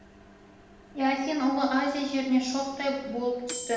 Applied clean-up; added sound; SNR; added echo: none; Microwave oven; 17 dB; reverberation time 0.9 s.